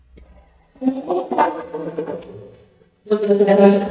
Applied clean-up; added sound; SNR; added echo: neural mask model DeepFilterNet 3.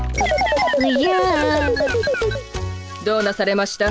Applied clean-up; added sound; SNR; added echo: none; none; none; none.